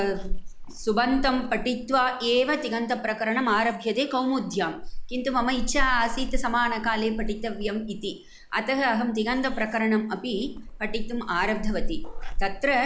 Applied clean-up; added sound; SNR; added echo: neural mask model Resemble Enhance denoiser.